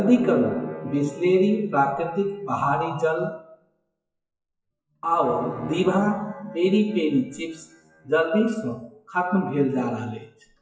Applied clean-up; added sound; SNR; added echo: classical method WPE with log-MMSE.